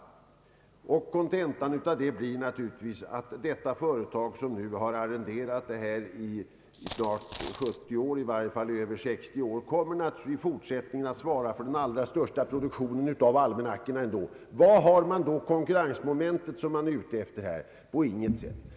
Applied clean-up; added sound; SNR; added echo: none; Coin (dropping); 15 dB; none.